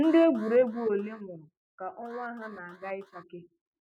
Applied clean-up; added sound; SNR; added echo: neural mask model RNNoise.